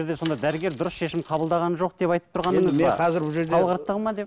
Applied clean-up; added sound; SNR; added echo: none; Mechanisms / Bicycle; 14 dB; none.